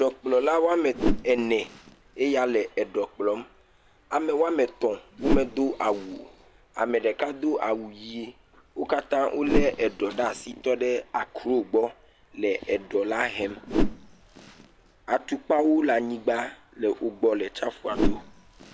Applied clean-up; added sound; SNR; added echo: none; Whoosh, swoosh, swish; 6 dB; none.